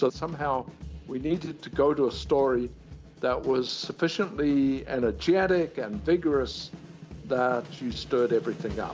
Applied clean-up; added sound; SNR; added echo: none; none; none; none.